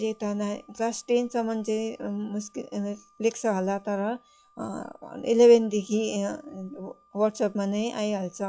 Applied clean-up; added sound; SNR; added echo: classical method log-MMSE.